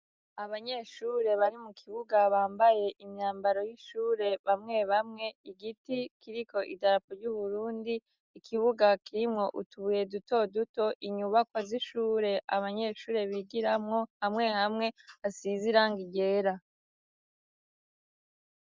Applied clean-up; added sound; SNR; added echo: none; none; none; none.